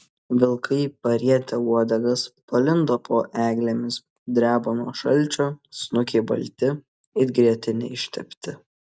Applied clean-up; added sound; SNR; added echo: none; none; none; none.